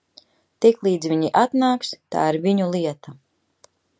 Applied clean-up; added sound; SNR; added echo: none; none; none; none.